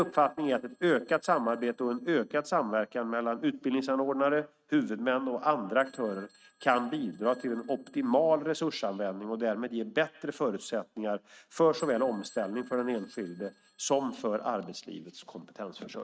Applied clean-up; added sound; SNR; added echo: neural mask model RNNoise.